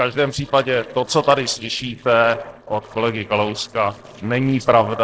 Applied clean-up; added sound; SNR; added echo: neural separator model SepFormer DNS4.